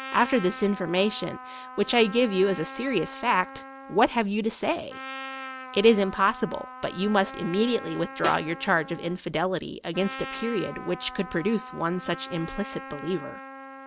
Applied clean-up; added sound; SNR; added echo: none; Snare drum + Trumpet; 13 dB; none.